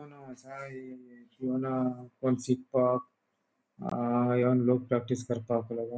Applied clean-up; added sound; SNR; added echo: none; none; none; none.